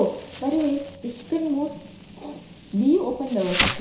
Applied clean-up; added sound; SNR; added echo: none; Insect; 6 dB; reverberation time 0.7 s.